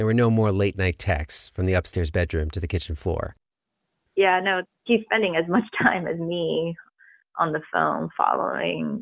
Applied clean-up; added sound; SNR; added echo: none; none; none; none.